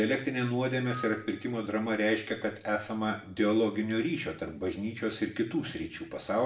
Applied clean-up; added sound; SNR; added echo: none; Screech / Glass; 16 dB; reverberation time 0.5 s.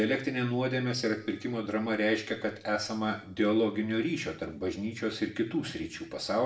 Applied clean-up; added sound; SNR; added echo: neural separator model SepFormer DNS4.